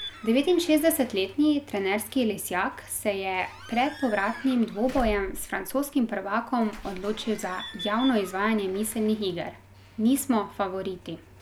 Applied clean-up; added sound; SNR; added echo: none; Squeak / Slam / Alarm / Wood; 16 dB; none.